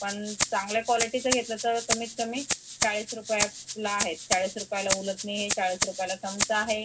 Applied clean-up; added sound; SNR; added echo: none; Rattle (instrument); 2 dB; reverberation time 0.2 s.